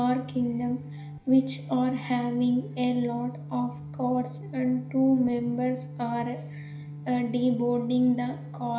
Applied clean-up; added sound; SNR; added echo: none; Organ; 12 dB; reverberation time 0.5 s.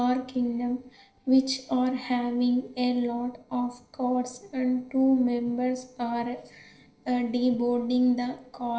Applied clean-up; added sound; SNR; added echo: neural separator model SepFormer DNS4.